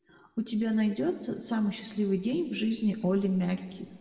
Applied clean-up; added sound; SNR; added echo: none; none; none; reverberation time 1.6 s.